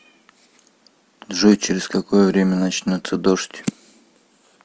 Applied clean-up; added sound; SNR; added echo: none; none; none; none.